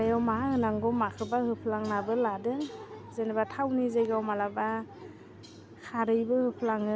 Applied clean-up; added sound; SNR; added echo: none; none; none; none.